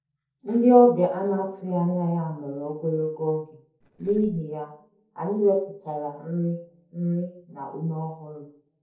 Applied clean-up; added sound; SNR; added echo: neural separator model SepFormer DNS4.